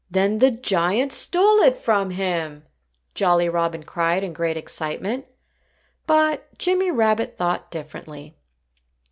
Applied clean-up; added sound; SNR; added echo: none; none; none; none.